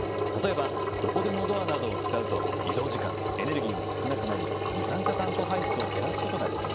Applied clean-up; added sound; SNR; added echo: none; Engine; -3 dB; none.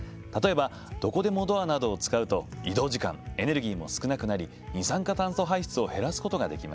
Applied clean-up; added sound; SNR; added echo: none; none; none; none.